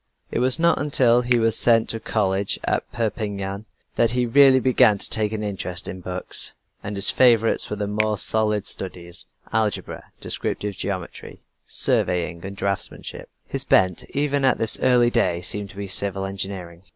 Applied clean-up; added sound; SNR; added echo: none; Finger snapping; 16 dB; none.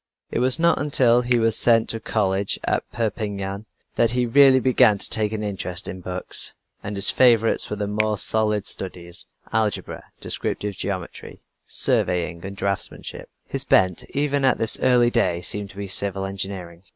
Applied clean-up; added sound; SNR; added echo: neural mask model RNNoise.